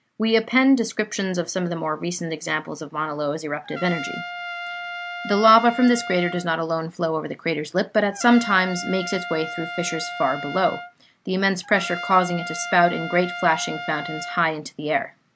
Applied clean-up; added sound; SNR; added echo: none; Trumpet; 10 dB; none.